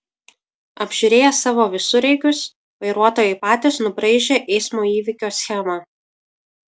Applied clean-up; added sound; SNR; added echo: none; none; none; none.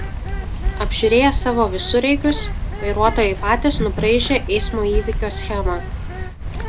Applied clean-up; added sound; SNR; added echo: none; Bird; 3 dB; none.